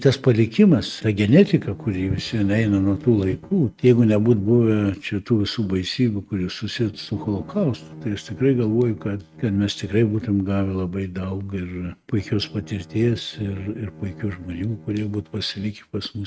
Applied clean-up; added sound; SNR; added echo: neural mask model RNNoise.